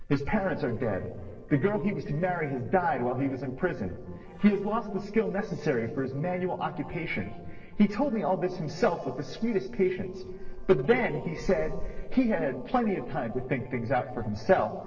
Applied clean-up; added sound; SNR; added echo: neural separator model SepFormer DNS4.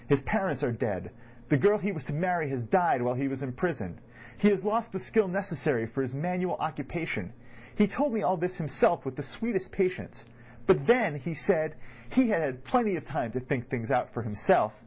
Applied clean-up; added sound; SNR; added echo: none; none; none; none.